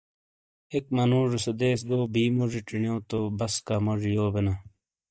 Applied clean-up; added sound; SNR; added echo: neural mask model DeepFilterNet 3.